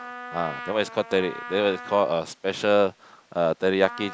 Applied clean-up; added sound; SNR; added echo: none; Trumpet; 15 dB; none.